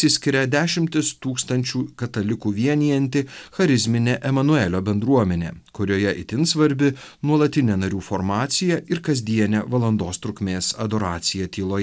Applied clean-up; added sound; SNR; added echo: none; none; none; none.